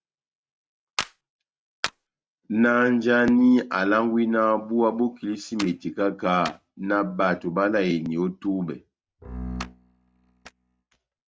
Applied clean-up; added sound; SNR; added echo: neural mask model RNNoise.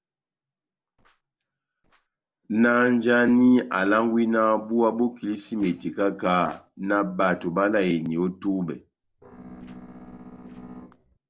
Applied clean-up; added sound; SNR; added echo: neural separator model SepFormer DNS4.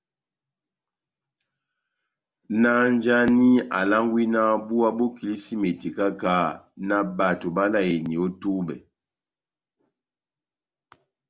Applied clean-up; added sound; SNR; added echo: none; none; none; none.